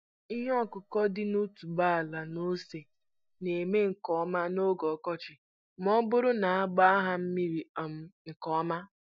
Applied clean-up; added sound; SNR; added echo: neural mask model DeepFilterNet 3.